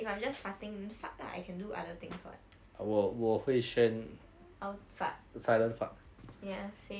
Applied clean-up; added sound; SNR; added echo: none; none; none; none.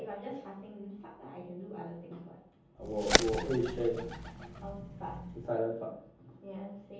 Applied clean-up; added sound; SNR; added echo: none; Bird; -3 dB; reverberation time 0.7 s.